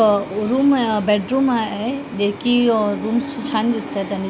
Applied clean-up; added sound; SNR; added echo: none; none; none; none.